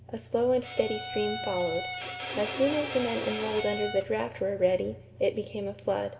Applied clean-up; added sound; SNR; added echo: none; Bowed string instrument; 7 dB; reverberation time 1.6 s.